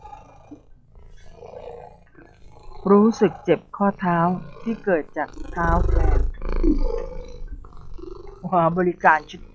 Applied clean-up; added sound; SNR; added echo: classical method log-MMSE.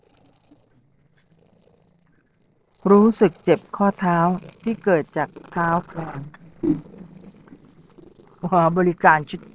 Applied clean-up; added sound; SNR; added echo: neural separator model SepFormer DNS4.